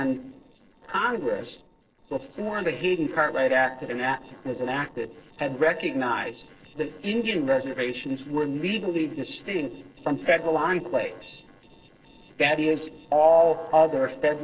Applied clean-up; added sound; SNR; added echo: neural separator model SepFormer DNS4.